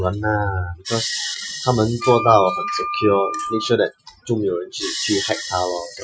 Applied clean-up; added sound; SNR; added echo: classical method Wiener filter.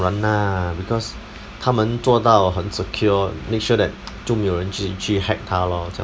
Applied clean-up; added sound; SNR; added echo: none; none; none; none.